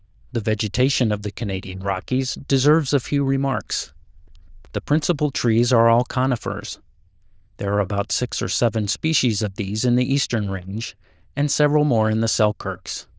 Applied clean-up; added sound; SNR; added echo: neural diffusion model UNIVERSE++.